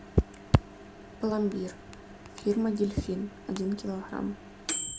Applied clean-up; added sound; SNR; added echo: none; Microwave oven; 11 dB; none.